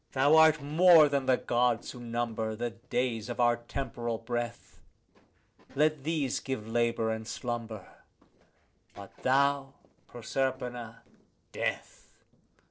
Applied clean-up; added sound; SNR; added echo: neural separator model SepFormer DNS4.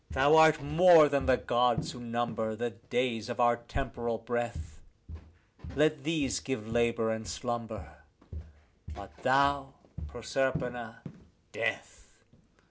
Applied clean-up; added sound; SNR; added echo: none; Walk, footsteps; 14 dB; none.